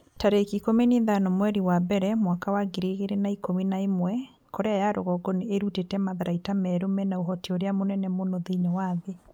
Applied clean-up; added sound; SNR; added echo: none; none; none; none.